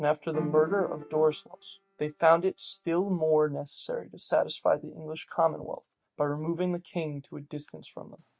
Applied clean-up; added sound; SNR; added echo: neural mask model RNNoise.